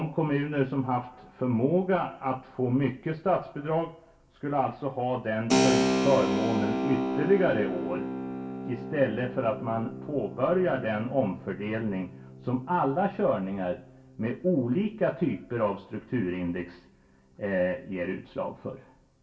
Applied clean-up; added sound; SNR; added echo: none; Keyboard (musical); 6 dB; reverberation time 0.2 s.